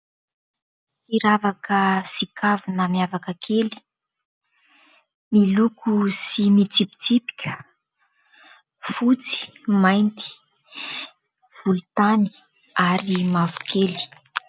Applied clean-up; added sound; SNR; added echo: none; none; none; none.